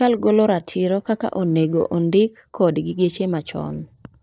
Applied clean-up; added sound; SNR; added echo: neural separator model SepFormer DNS4.